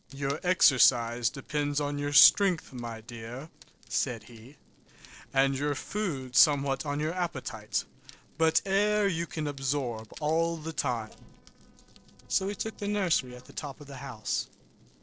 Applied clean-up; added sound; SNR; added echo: neural separator model SepFormer DNS4.